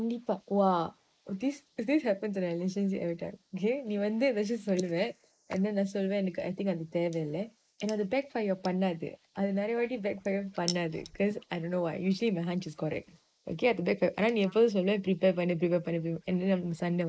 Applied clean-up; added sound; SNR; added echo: neural mask model Resemble Enhance denoiser.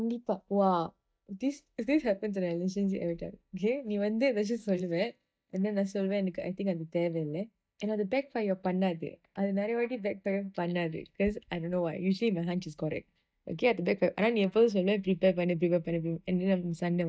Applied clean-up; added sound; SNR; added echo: neural mask model DeepFilterNet 3.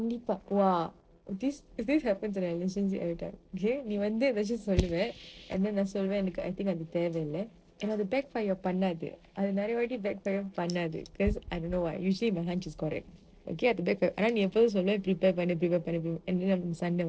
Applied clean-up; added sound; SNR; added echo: neural separator model SepFormer DNS4.